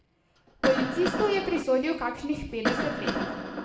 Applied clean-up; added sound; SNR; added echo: none; Cough; 2 dB; reverberation time 0.8 s.